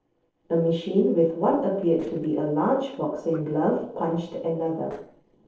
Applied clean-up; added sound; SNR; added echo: neural separator model SepFormer DNS4.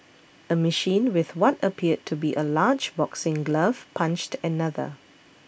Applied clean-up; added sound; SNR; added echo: none; none; none; none.